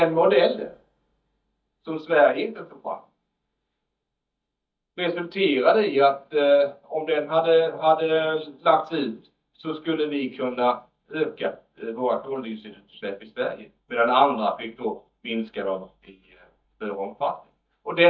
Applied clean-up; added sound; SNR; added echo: neural mask model DeepFilterNet 3.